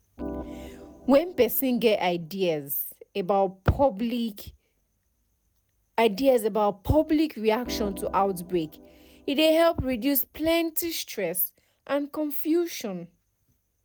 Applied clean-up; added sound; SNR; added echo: none; Organ; 14 dB; none.